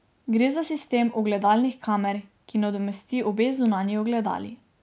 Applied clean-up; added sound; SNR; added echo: none; none; none; none.